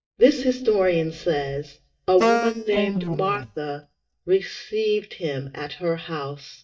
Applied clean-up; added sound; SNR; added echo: neural mask model DeepFilterNet 3.